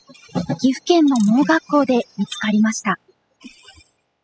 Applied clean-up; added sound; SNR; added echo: classical method spectral subtraction.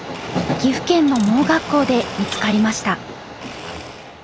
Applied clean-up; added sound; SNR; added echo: none; Coin (dropping) + Domestic sounds, home sounds; 14 dB; none.